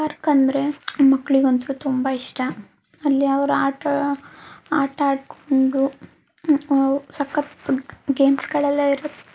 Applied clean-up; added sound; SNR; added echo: none; none; none; none.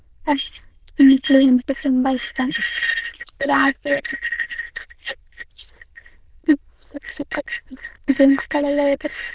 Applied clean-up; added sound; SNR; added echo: neural diffusion model UNIVERSE++.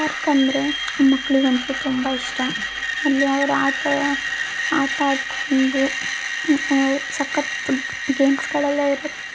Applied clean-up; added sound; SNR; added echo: none; Screech; 5 dB; none.